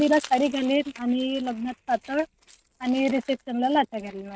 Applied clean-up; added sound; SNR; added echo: neural mask model RNNoise.